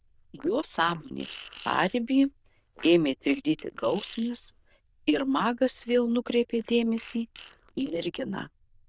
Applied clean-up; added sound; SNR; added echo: neural diffusion model UNIVERSE++.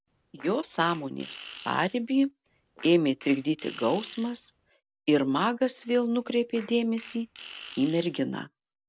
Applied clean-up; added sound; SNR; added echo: none; Fart; 20 dB; none.